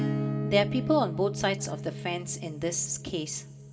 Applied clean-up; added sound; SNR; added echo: none; Acoustic guitar / Strum; 4 dB; reverberation time 1.0 s.